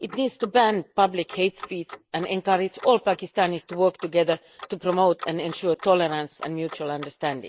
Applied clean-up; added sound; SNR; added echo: neural mask model Resemble Enhance denoiser.